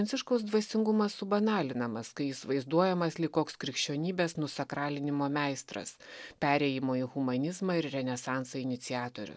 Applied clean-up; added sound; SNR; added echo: none; none; none; none.